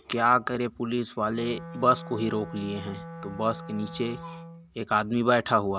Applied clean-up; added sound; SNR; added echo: none; Wind instrument, woodwind instrument; 15 dB; none.